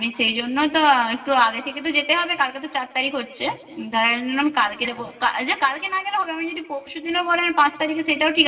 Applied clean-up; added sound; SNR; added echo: none; none; none; reverberation time 2.4 s.